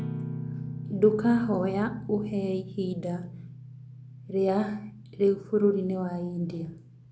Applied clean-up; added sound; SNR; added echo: none; Guitar; 11 dB; none.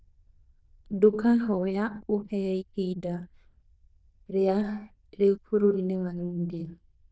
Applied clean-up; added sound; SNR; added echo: neural diffusion model UNIVERSE++.